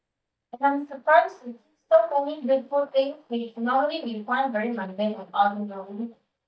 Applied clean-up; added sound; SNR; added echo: neural mask model DeepFilterNet 3.